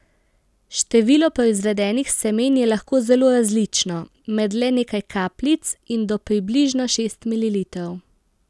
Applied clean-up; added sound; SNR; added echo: none; none; none; none.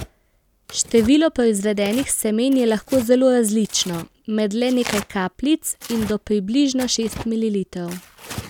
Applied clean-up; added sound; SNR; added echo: none; Tearing; 17 dB; none.